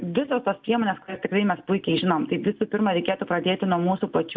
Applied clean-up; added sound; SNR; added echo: none; none; none; none.